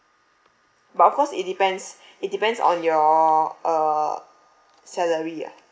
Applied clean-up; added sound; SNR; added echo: none; none; none; none.